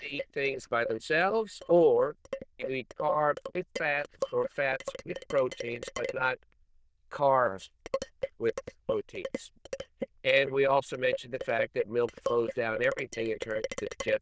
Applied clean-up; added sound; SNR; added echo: neural diffusion model UNIVERSE++.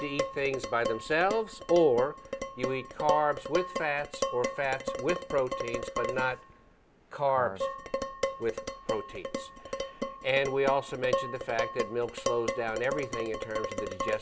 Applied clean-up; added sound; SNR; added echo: none; Dishes, pots, and pans; 4 dB; none.